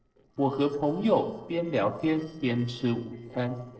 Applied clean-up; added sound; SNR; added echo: neural separator model SepFormer DNS4.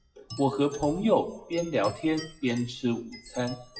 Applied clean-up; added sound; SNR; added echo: classical method WPE with log-MMSE.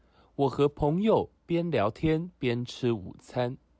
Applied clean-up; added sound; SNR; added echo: none; none; none; none.